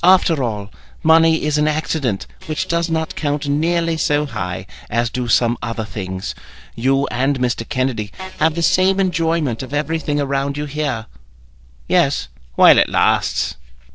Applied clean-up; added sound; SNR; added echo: neural separator model SepFormer DNS4.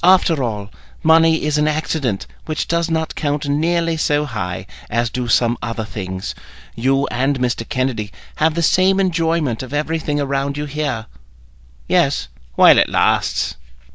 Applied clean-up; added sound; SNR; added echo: none; none; none; none.